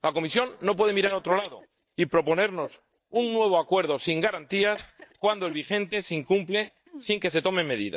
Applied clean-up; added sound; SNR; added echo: neural mask model DeepFilterNet 3.